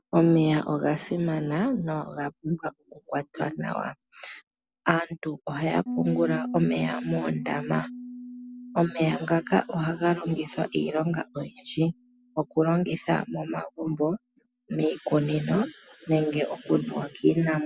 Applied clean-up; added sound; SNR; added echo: none; Piano; 14 dB; none.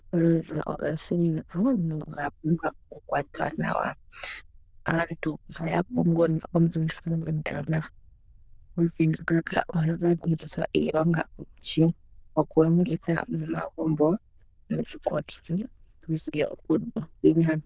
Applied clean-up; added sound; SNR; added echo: neural diffusion model UNIVERSE++.